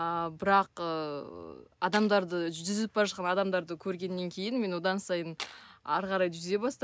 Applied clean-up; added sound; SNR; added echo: none; Tools; 13 dB; none.